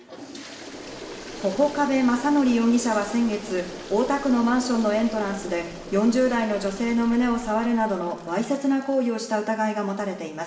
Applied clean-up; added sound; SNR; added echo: none; Toilet flush; 16 dB; reverberation time 1.2 s.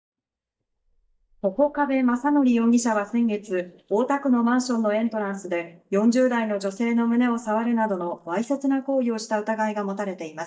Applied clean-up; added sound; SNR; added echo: neural mask model DeepFilterNet 3.